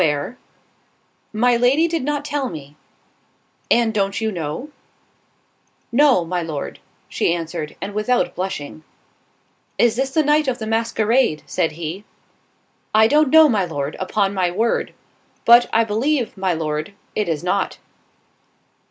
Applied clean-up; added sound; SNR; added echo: none; none; none; none.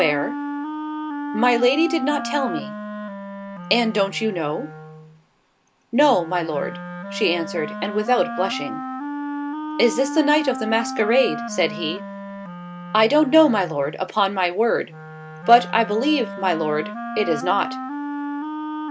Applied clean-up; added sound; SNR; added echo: none; Wind instrument, woodwind instrument; 8 dB; none.